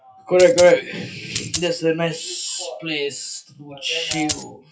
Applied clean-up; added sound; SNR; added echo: classical method WPE with log-MMSE.